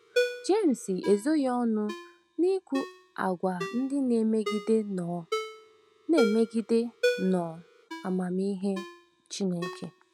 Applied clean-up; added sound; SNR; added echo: none; Ringtone; 8 dB; none.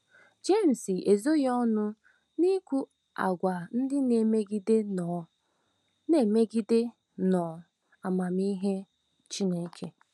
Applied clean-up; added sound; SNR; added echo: none; none; none; none.